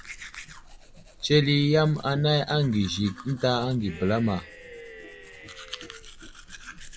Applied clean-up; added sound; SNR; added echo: none; Domestic sounds, home sounds + Cheering; 17 dB; none.